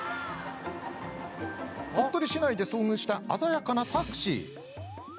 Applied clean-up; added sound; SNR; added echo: none; none; none; none.